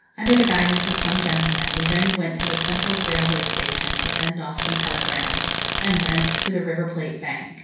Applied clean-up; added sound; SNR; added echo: none; Tools; -4 dB; reverberation time 0.7 s.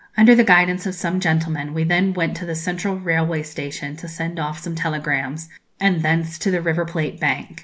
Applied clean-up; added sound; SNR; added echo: none; none; none; none.